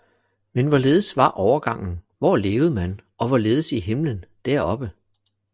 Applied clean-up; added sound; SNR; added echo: none; none; none; none.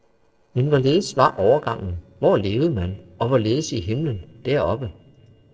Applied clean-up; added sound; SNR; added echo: neural separator model SepFormer DNS4.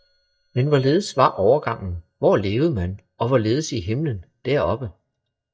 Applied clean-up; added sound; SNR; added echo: neural mask model DeepFilterNet 3.